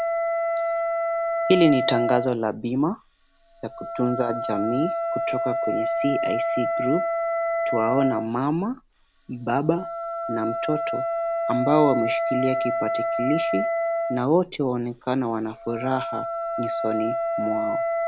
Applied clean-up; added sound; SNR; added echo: none; Wind instrument, woodwind instrument; 0 dB; none.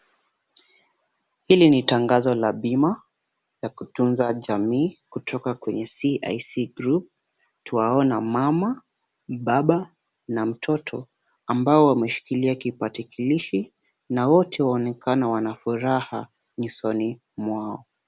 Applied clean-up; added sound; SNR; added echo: none; none; none; none.